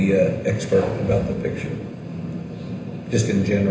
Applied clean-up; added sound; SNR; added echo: none; none; none; reverberation time 0.9 s.